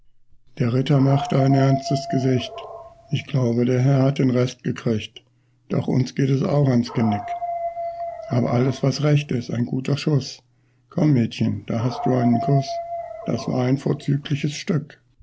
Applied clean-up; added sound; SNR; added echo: none; Dog; 10 dB; none.